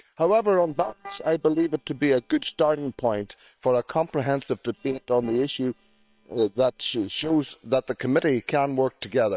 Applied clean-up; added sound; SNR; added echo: neural separator model SepFormer WHAM!.